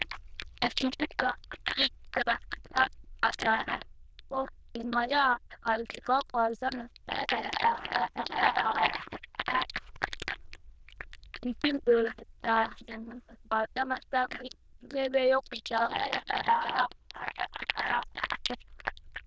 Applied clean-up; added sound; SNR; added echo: neural diffusion model UNIVERSE++.